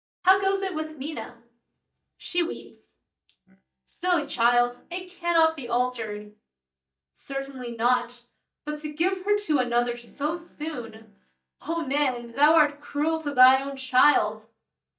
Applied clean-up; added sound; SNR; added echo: neural mask model DeepFilterNet 3.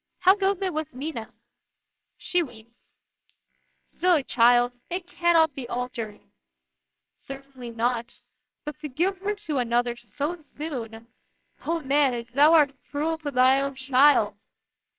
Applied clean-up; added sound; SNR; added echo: neural separator model SepFormer WHAMR!.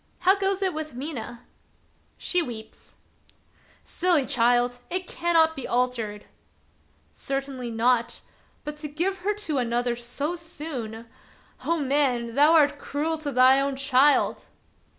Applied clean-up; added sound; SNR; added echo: none; none; none; none.